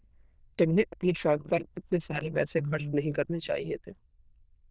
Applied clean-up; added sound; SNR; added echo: neural diffusion model UNIVERSE++.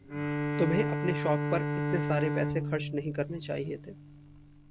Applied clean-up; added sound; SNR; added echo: none; Bowed string instrument; 0 dB; none.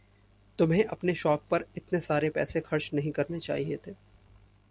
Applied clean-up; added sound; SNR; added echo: none; none; none; none.